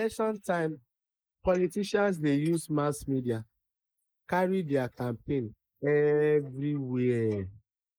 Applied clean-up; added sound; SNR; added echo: neural mask model Resemble Enhance denoiser.